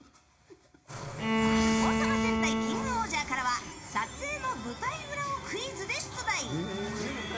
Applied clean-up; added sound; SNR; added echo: none; Bowed string instrument; -5 dB; reverberation time 0.4 s.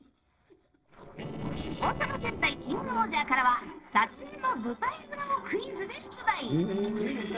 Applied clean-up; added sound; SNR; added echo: neural separator model SepFormer DNS4.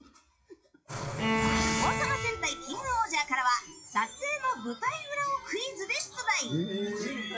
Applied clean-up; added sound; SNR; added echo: classical method WPE with log-MMSE.